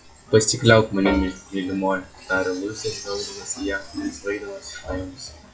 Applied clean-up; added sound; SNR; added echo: classical method WPE with log-MMSE.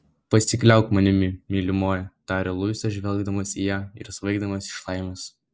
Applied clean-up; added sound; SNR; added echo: none; none; none; none.